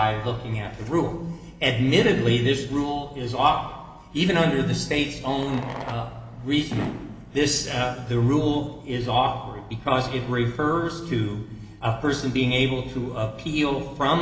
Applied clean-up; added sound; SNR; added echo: none; Fireworks; 19 dB; reverberation time 1.2 s.